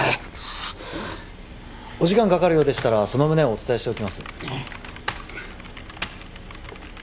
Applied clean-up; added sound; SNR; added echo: none; none; none; none.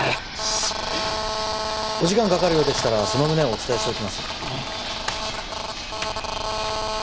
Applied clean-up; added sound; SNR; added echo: none; Telephone + Fixed-wing aircraft, airplane; 2 dB; none.